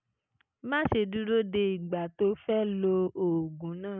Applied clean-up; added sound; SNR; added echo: none; none; none; none.